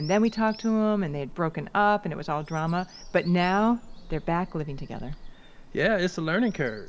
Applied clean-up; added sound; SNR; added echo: none; Bird vocalization, bird call, bird song; 16 dB; reverberation time 0.3 s.